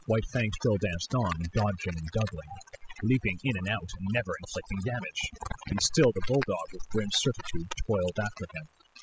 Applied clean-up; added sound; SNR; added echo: classical method spectral subtraction.